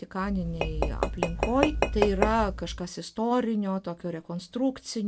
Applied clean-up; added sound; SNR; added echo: none; Tap / Glass; 0 dB; none.